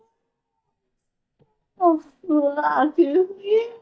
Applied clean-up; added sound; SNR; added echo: neural mask model DeepFilterNet 3.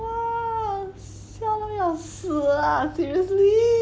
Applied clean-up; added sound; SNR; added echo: none; none; none; none.